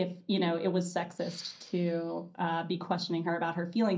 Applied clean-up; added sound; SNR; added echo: neural mask model DeepFilterNet 3.